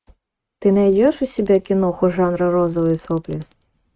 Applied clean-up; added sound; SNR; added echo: neural mask model RNNoise.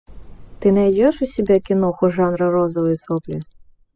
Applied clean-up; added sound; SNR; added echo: classical method spectral subtraction.